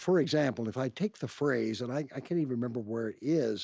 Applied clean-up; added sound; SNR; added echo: none; none; none; none.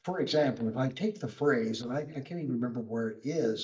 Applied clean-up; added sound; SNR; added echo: neural mask model DeepFilterNet 3.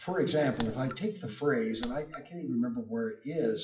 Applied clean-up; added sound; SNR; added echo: classical method WPE with log-MMSE.